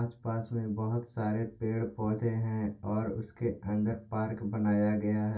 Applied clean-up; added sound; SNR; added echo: none; none; none; reverberation time 0.2 s.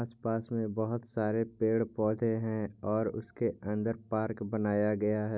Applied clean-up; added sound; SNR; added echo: none; none; none; none.